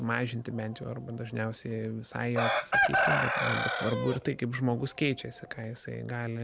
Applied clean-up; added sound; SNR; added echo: none; Chicken, rooster; 0 dB; none.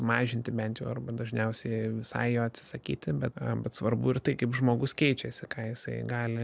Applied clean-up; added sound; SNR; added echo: none; none; none; none.